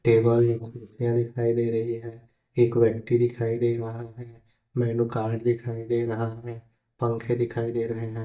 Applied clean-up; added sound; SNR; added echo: neural mask model DeepFilterNet 3.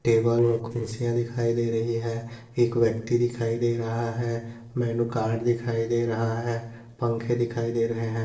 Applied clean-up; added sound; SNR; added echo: neural separator model SepFormer DNS4.